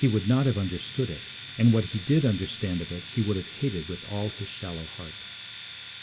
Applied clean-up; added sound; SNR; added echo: none; Domestic sounds, home sounds; 11 dB; reverberation time 0.3 s.